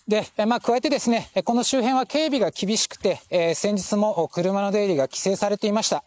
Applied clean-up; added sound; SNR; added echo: neural mask model Resemble Enhance denoiser.